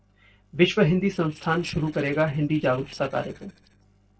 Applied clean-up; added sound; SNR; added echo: neural separator model SepFormer DNS4.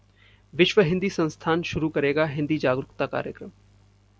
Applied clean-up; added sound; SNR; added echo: none; none; none; none.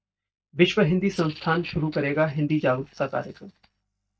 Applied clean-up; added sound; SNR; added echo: neural mask model DeepFilterNet 3.